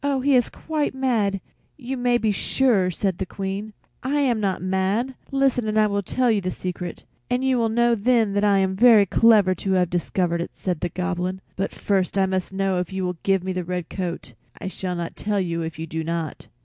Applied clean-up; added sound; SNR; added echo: none; none; none; none.